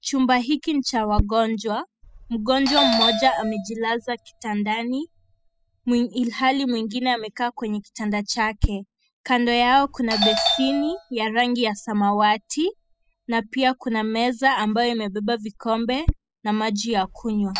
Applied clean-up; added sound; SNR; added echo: classical method spectral subtraction.